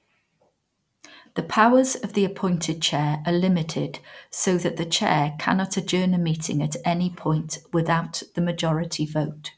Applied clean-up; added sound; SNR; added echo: none; none; none; none.